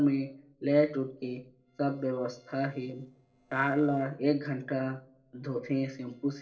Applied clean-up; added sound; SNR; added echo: neural separator model SepFormer DNS4.